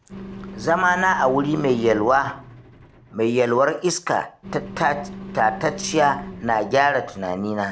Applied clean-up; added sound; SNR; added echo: none; Engine; 15 dB; none.